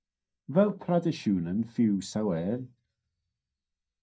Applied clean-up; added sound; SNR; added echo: neural mask model DeepFilterNet 3.